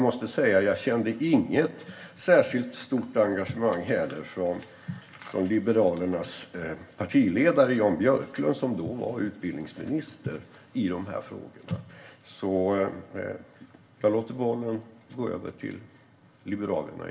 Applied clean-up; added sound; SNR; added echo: none; none; none; reverberation time 0.1 s.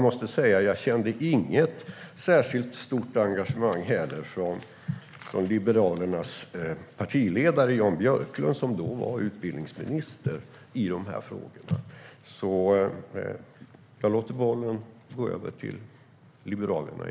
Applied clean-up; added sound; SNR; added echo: none; none; none; none.